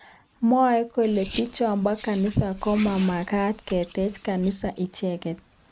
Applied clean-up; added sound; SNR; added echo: none; Car; 15 dB; none.